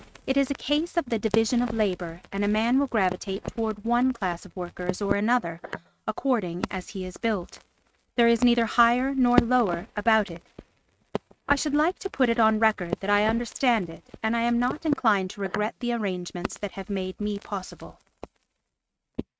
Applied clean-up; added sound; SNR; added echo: neural mask model RNNoise.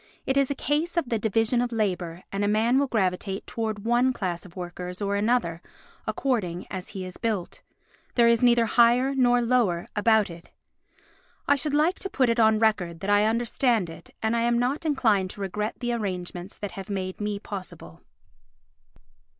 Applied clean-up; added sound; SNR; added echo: none; none; none; none.